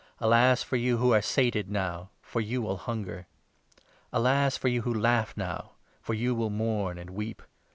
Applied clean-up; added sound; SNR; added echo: none; none; none; none.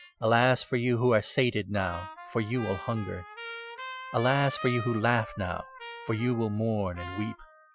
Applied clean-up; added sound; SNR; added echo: classical method Wiener filter.